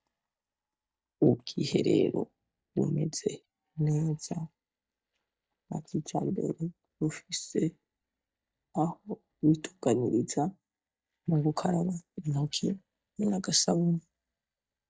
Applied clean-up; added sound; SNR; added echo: neural mask model DeepFilterNet 3.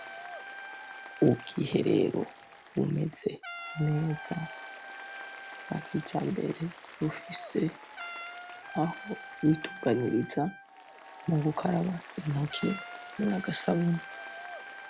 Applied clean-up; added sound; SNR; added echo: none; Applause + Trumpet; 13 dB; none.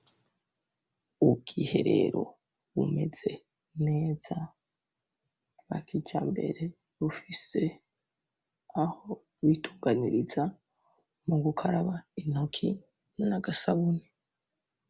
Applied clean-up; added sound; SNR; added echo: none; none; none; none.